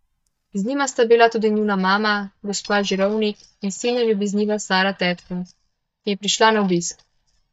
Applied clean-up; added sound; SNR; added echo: neural mask model DeepFilterNet 3.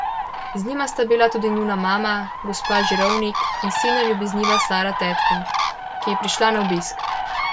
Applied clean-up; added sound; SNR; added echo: none; Bird; 1 dB; none.